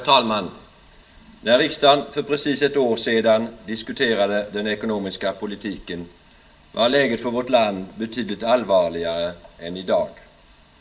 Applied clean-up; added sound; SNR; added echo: none; none; none; reverberation time 0.4 s.